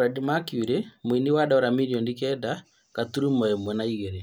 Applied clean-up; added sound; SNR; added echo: none; none; none; none.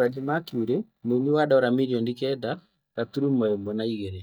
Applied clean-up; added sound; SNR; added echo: neural mask model DeepFilterNet 3.